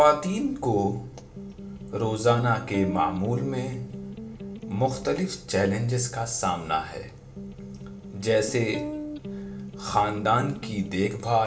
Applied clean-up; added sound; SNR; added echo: none; Electric guitar; 11 dB; reverberation time 0.4 s.